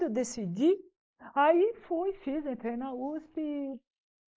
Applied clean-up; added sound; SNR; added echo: neural mask model Resemble Enhance denoiser.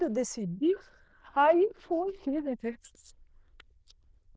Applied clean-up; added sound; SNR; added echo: neural diffusion model UNIVERSE++.